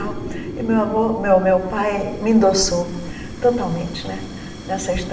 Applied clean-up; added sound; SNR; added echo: none; Fire; 12 dB; reverberation time 0.8 s.